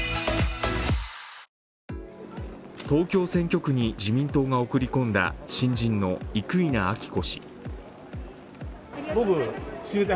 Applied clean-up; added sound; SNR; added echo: none; none; none; none.